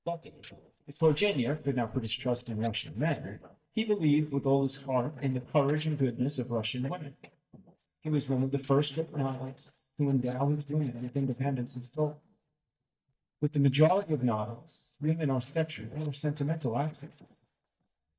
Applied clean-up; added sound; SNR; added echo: neural mask model DeepFilterNet 3.